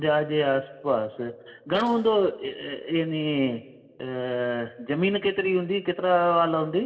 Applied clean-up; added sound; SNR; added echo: neural separator model SepFormer DNS4.